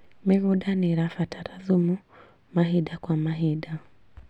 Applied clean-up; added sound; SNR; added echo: none; none; none; none.